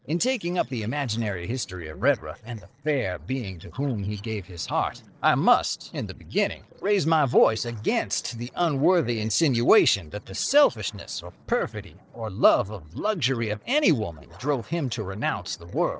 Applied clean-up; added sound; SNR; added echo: neural separator model SepFormer DNS4.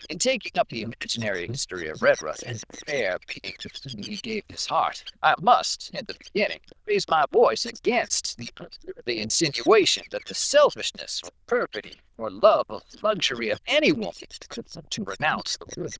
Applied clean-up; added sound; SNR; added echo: neural diffusion model UNIVERSE++.